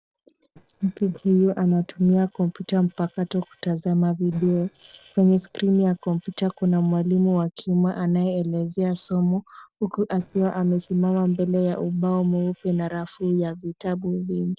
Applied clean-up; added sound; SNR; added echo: neural separator model SepFormer DNS4.